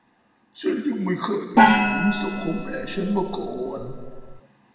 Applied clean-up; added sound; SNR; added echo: none; Gong; -5 dB; reverberation time 1.5 s.